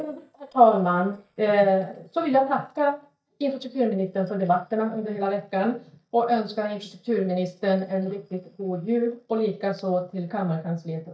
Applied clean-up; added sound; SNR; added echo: neural mask model DeepFilterNet 3.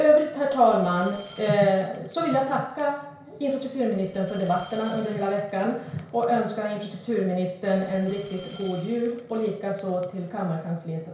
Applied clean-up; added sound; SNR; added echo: none; Glass; 9 dB; reverberation time 0.6 s.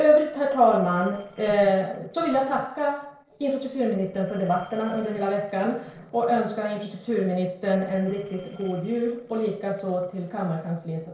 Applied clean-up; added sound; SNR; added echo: neural separator model SepFormer DNS4.